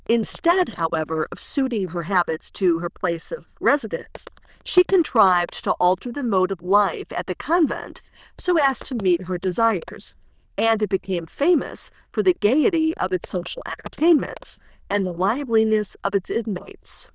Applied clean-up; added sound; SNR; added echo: neural diffusion model UNIVERSE++.